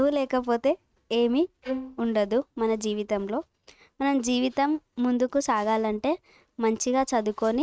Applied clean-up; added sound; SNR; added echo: neural mask model RNNoise.